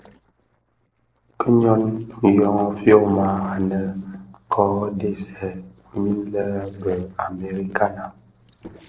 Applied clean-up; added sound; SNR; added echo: neural separator model SepFormer DNS4.